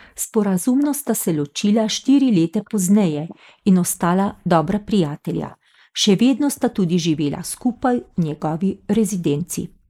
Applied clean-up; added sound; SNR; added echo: neural mask model Resemble Enhance denoiser.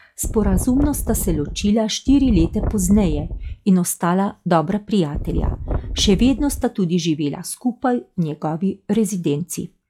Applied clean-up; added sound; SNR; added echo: classical method log-MMSE.